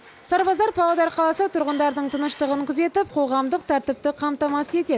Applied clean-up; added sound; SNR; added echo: none; none; none; none.